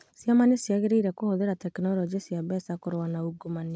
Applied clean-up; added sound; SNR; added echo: none; none; none; none.